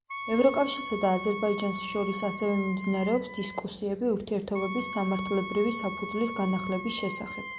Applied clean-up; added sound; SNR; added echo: none; Wind instrument, woodwind instrument; 9 dB; none.